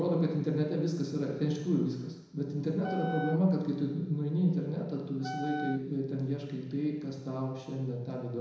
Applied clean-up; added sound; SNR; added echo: none; Wind instrument, woodwind instrument; 9 dB; reverberation time 1.0 s.